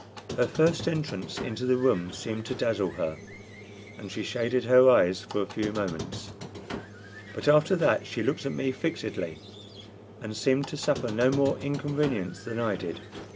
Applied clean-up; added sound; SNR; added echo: none; Squeak; 13 dB; none.